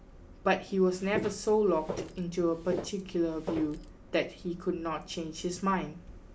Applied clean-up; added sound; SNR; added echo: none; Walk, footsteps; 9 dB; none.